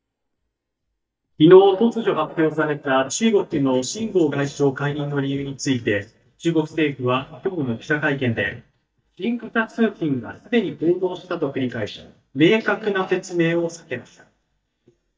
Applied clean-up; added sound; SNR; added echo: neural mask model DeepFilterNet 3.